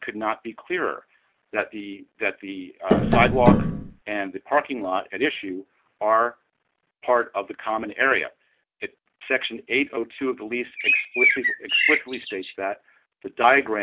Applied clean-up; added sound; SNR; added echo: none; Bird + Tap; -4 dB; none.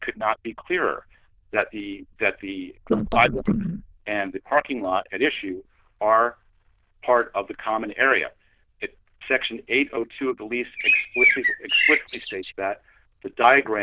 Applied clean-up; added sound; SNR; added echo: neural diffusion model UNIVERSE++.